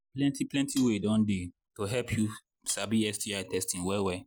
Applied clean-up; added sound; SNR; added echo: none; Cutlery, silverware; 17 dB; none.